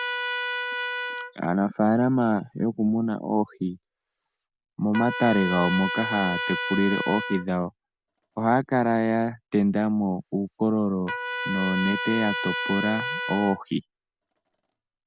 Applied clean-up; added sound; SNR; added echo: none; Trumpet; 7 dB; none.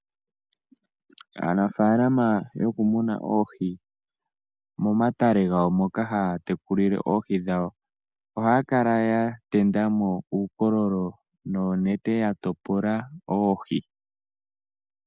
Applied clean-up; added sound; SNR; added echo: none; none; none; none.